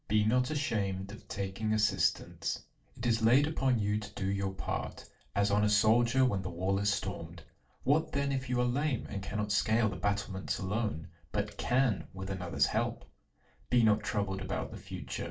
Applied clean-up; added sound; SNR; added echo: none; none; none; reverberation time 0.2 s.